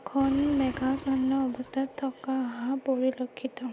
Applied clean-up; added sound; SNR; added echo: none; Engine; 14 dB; none.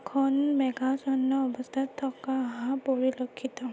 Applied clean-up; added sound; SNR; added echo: none; none; none; none.